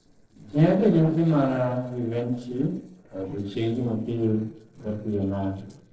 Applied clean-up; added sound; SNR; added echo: neural separator model SepFormer DNS4.